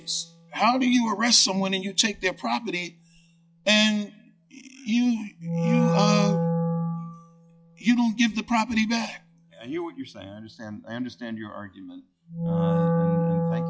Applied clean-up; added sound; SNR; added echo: classical method log-MMSE.